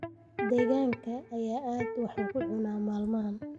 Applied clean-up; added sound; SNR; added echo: none; Electric guitar; 7 dB; none.